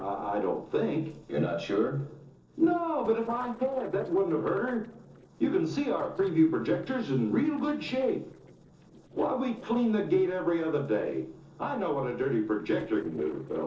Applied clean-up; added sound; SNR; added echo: neural separator model SepFormer DNS4.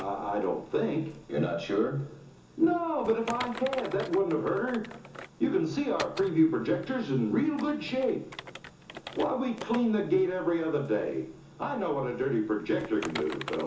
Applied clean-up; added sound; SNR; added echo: none; Typing; 16 dB; reverberation time 0.7 s.